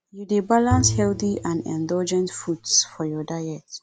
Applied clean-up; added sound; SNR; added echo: none; Bowed string instrument; 7 dB; none.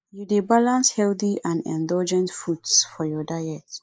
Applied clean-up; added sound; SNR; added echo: neural mask model Resemble Enhance denoiser.